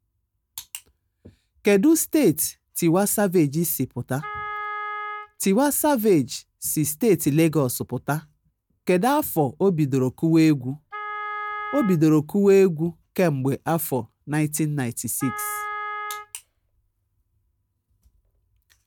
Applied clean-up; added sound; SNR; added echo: none; Wind instrument, woodwind instrument; 11 dB; none.